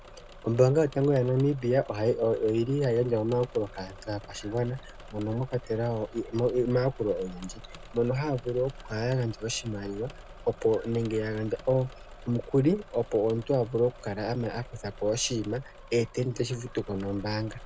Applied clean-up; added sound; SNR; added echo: none; Engine / Mechanisms; 17 dB; none.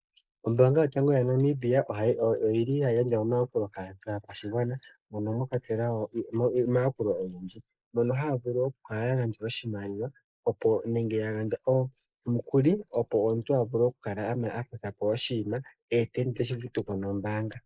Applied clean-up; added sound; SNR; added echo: neural mask model Resemble Enhance denoiser.